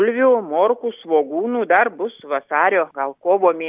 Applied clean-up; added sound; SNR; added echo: none; none; none; none.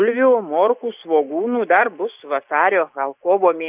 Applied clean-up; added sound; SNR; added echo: neural mask model Resemble Enhance denoiser.